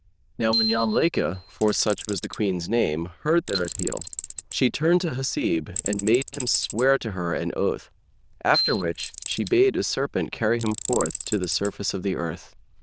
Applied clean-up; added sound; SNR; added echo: neural diffusion model UNIVERSE++.